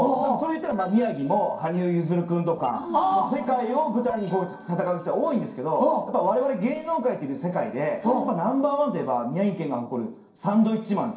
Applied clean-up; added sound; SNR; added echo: neural separator model SepFormer DNS4.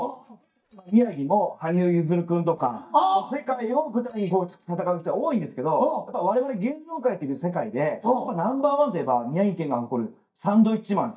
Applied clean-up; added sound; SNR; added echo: neural mask model DeepFilterNet 3.